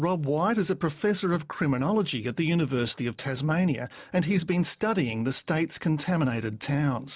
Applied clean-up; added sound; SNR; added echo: none; none; none; none.